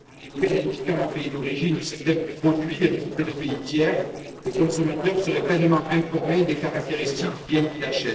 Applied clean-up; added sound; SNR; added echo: neural separator model SepFormer DNS4.